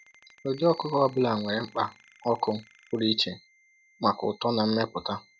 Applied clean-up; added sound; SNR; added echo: classical method log-MMSE.